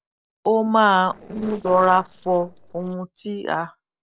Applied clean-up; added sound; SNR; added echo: neural separator model SepFormer DNS4.